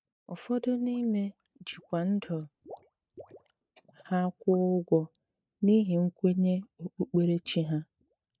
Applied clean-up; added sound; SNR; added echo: neural mask model DeepFilterNet 3.